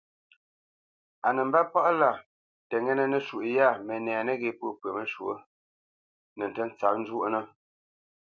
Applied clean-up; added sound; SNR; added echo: none; none; none; none.